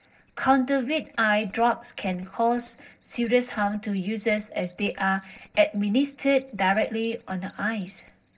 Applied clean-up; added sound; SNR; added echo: neural separator model SepFormer DNS4.